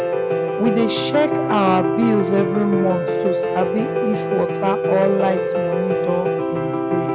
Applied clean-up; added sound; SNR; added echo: none; Piano; -1 dB; none.